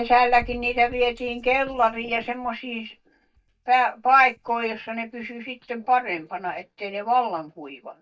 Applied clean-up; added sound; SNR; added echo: neural mask model DeepFilterNet 3.